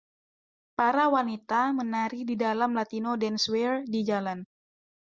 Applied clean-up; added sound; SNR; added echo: none; none; none; none.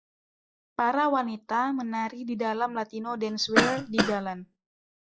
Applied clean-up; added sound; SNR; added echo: classical method log-MMSE.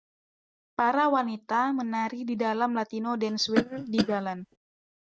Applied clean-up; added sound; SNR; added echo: neural mask model RNNoise.